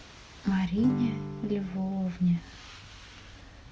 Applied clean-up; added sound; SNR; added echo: none; Acoustic guitar / Strum; 6 dB; none.